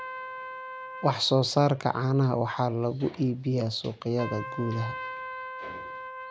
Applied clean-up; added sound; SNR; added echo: none; Trumpet; 12 dB; none.